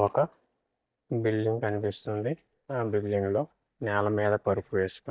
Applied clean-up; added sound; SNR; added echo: neural mask model DeepFilterNet 3.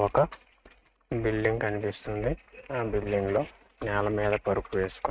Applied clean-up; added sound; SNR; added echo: neural mask model RNNoise.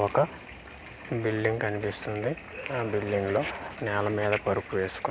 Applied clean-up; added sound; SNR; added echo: none; none; none; none.